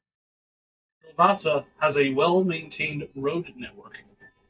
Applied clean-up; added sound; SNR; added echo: neural mask model DeepFilterNet 3.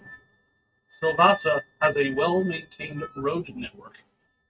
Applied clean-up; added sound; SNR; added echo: neural mask model RNNoise.